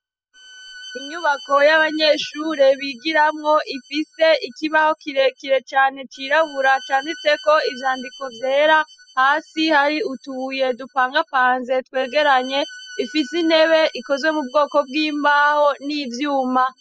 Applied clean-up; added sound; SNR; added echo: classical method spectral subtraction.